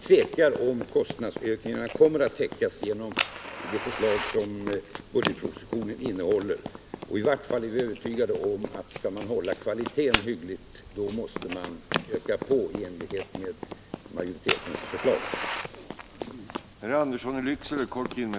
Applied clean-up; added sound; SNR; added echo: none; Fire + Run; 8 dB; none.